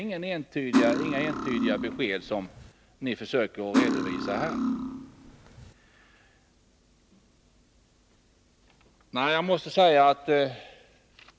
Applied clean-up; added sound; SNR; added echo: none; Cutlery, silverware; 0 dB; none.